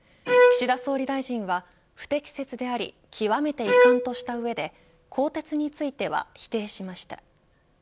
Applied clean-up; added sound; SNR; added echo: none; Bowed string instrument; -5 dB; none.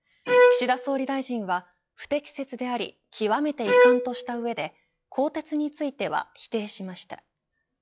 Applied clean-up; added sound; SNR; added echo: classical method log-MMSE.